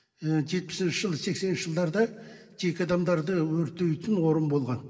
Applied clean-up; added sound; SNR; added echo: none; none; none; reverberation time 1.3 s.